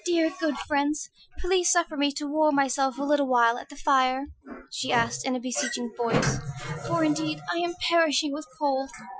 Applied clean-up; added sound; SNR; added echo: classical method Wiener filter.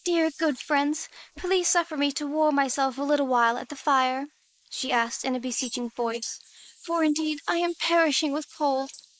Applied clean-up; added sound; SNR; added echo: neural mask model Resemble Enhance denoiser.